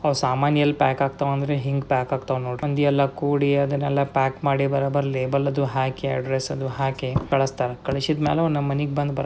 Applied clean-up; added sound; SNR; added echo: none; none; none; none.